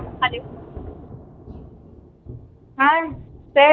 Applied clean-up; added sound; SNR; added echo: none; Thunder / Rain; 17 dB; none.